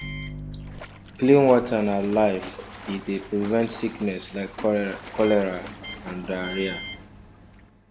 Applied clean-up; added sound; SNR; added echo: none; Microwave oven + Splash, splatter; 14 dB; none.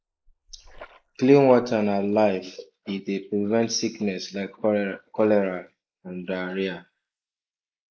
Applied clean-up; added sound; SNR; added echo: neural mask model Resemble Enhance denoiser.